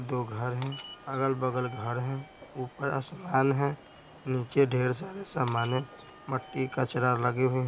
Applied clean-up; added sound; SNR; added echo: none; Walk, footsteps / Subway, metro, underground; 18 dB; none.